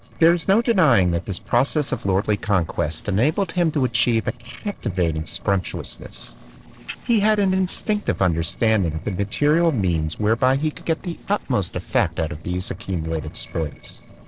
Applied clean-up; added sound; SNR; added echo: neural separator model SepFormer DNS4.